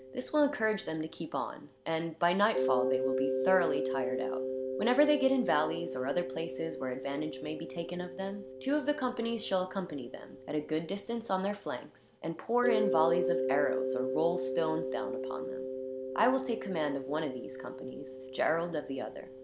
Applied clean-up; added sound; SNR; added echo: none; Mallet percussion; 4 dB; none.